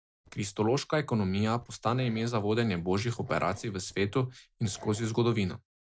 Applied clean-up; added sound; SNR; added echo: neural separator model SepFormer DNS4.